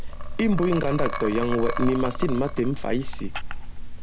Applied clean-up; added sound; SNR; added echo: none; Liquid; 1 dB; none.